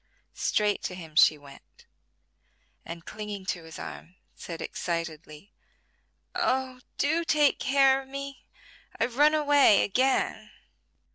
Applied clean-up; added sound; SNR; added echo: none; none; none; none.